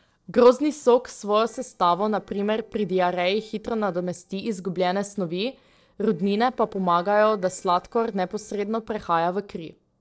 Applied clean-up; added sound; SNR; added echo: neural separator model SepFormer DNS4.